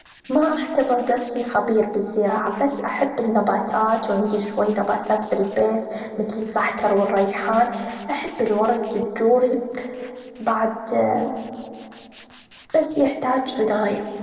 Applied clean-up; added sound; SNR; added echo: neural separator model SepFormer DNS4.